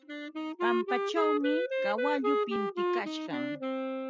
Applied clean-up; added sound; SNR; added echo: classical method spectral subtraction.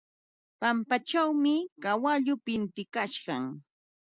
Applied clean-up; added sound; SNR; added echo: none; none; none; none.